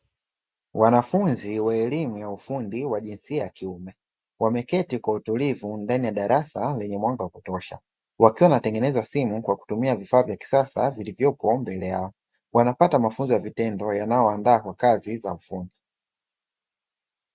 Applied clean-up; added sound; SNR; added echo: none; none; none; none.